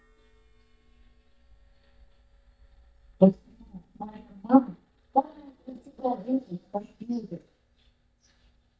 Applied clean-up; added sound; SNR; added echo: neural mask model DeepFilterNet 3.